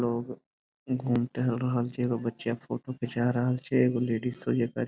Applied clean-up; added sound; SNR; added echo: none; none; none; none.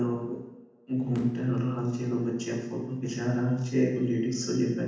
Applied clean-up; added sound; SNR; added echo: none; none; none; reverberation time 0.9 s.